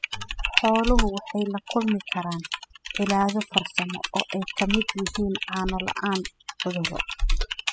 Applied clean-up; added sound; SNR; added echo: classical method spectral subtraction.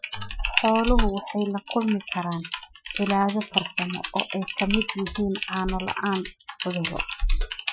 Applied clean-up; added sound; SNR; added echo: classical method Wiener filter.